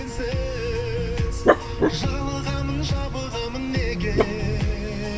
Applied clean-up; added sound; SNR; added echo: none; Dog; 1 dB; reverberation time 2.8 s.